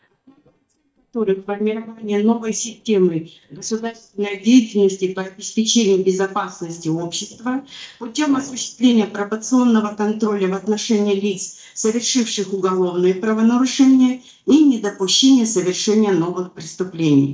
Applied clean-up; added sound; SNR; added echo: neural mask model DeepFilterNet 3.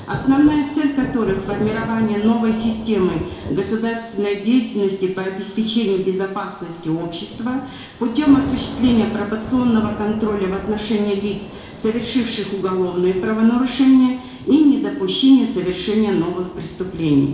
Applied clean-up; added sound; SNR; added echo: none; Thunder / Rain; 15 dB; reverberation time 0.7 s.